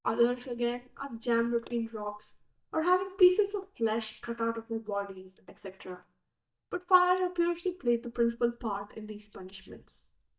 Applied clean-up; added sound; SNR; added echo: neural mask model DeepFilterNet 3.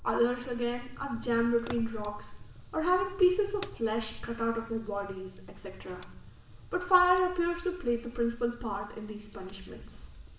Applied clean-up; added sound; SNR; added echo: none; Fire; 14 dB; reverberation time 0.8 s.